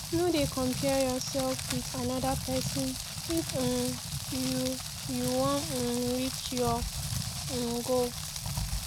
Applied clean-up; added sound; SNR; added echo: none; Rain; 3 dB; none.